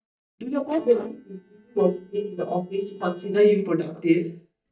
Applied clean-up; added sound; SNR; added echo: neural mask model DeepFilterNet 3.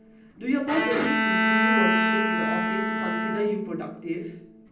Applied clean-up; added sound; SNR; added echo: none; Bowed string instrument; -4 dB; reverberation time 0.6 s.